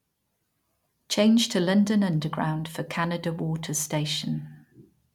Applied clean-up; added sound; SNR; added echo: none; none; none; none.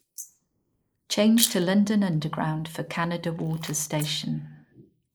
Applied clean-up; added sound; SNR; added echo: neural mask model Resemble Enhance denoiser.